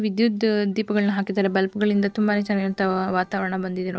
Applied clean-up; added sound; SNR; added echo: neural separator model SepFormer DNS4.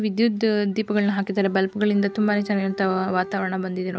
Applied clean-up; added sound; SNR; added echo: none; Bowed string instrument; 17 dB; none.